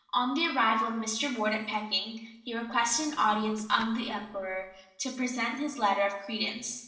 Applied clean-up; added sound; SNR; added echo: neural separator model SepFormer DNS4.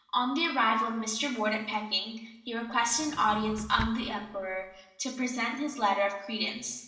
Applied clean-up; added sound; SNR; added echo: none; Drawer open or close; 13 dB; reverberation time 0.9 s.